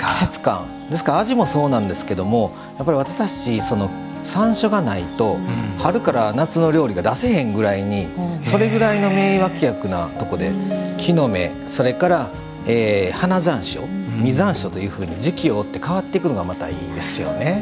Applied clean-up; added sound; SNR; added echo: none; Bird vocalization, bird call, bird song + Bowed string instrument; 14 dB; none.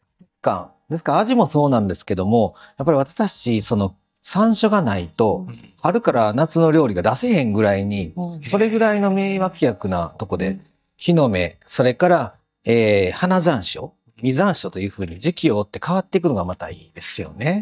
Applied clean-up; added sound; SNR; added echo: neural mask model DeepFilterNet 3.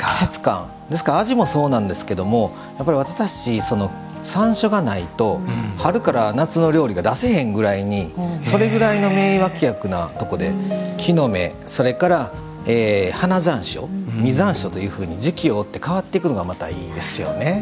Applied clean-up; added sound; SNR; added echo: none; none; none; none.